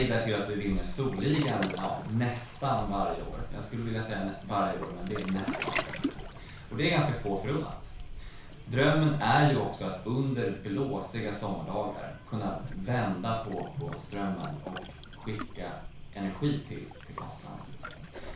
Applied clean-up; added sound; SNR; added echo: none; Waves, surf; 9 dB; reverberation time 0.4 s.